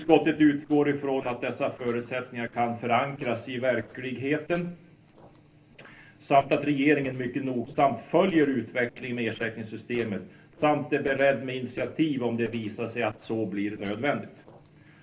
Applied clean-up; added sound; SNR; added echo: neural separator model SepFormer DNS4.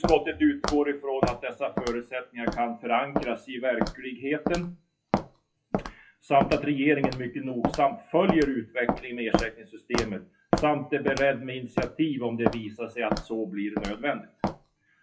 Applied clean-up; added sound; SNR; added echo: classical method WPE with log-MMSE.